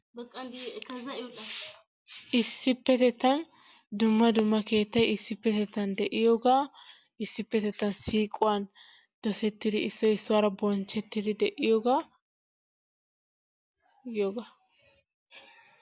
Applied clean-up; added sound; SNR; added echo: none; none; none; none.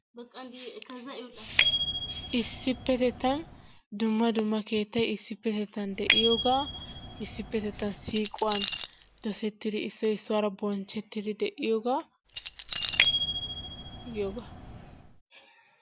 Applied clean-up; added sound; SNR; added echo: none; Bicycle bell + Keys jangling; -3 dB; none.